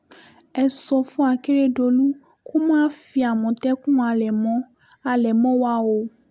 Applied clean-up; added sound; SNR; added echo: none; none; none; none.